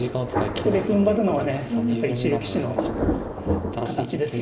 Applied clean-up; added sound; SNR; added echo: none; Thunder; 5 dB; reverberation time 2.3 s.